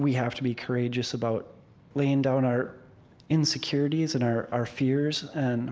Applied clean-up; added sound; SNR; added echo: none; none; none; none.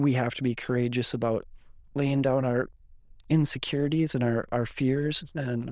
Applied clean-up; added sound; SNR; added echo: neural diffusion model UNIVERSE++.